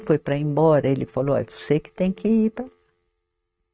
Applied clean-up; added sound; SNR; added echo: neural mask model RNNoise.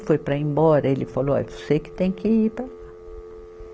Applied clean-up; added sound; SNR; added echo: none; Telephone; 18 dB; none.